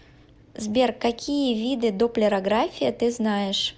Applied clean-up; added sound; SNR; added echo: none; none; none; none.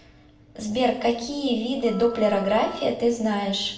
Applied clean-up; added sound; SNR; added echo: none; Wind instrument, woodwind instrument; 20 dB; reverberation time 0.6 s.